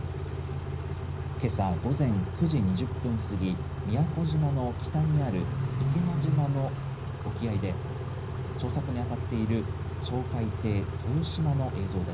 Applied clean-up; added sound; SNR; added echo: none; Idling / Accelerating, revving, vroom / Car; 2 dB; reverberation time 0.4 s.